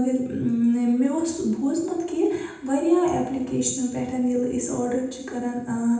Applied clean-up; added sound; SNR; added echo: none; none; none; reverberation time 0.8 s.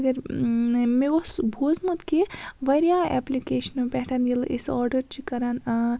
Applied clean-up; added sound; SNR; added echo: none; none; none; none.